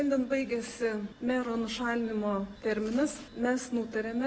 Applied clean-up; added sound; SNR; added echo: none; none; none; none.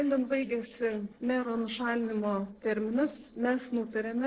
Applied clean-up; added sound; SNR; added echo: neural separator model SepFormer DNS4.